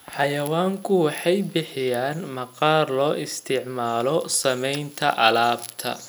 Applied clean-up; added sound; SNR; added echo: none; none; none; none.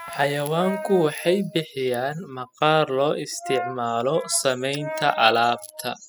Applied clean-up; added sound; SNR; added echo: classical method spectral subtraction.